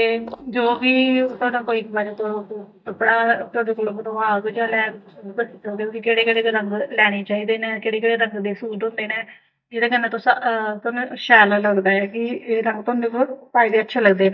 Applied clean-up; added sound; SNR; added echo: neural mask model DeepFilterNet 3.